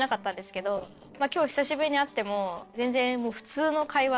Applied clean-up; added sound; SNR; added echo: neural separator model SepFormer DNS4.